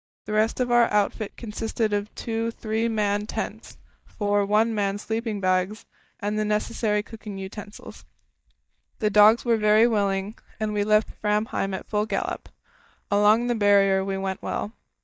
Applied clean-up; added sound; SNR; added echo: neural mask model DeepFilterNet 3.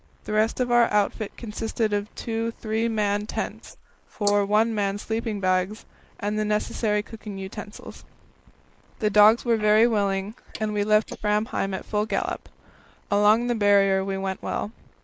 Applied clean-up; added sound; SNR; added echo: neural mask model Resemble Enhance denoiser.